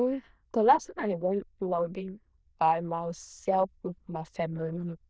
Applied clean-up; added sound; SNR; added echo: neural diffusion model UNIVERSE++.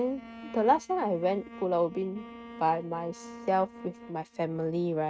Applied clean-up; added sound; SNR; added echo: neural mask model RNNoise.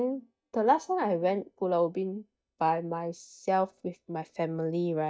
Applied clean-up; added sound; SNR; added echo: neural mask model DeepFilterNet 3.